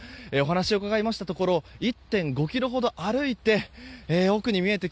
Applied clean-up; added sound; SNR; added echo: none; none; none; none.